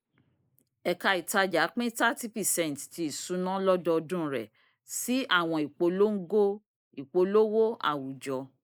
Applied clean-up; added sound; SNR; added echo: neural mask model Resemble Enhance denoiser.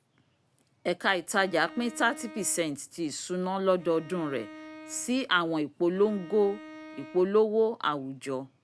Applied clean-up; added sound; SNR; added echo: none; Bowed string instrument; 18 dB; none.